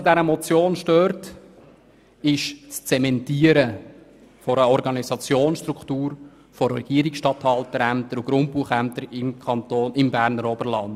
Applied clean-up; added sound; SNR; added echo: none; none; none; none.